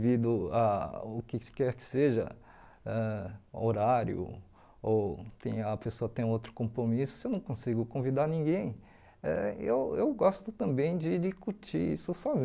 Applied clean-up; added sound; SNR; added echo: none; none; none; none.